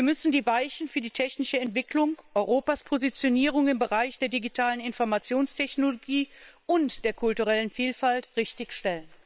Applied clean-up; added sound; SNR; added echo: neural separator model SepFormer WHAM!.